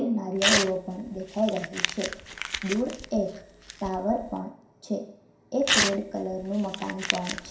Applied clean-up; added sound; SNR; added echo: none; Crumpling, crinkling / Tearing; 2 dB; reverberation time 0.5 s.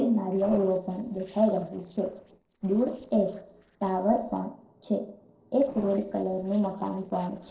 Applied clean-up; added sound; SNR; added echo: neural separator model SepFormer DNS4.